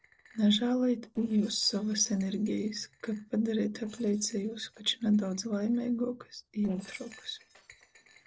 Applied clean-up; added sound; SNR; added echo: neural separator model SepFormer DNS4.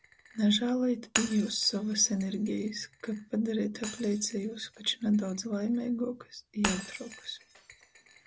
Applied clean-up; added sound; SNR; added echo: none; Shatter; 11 dB; none.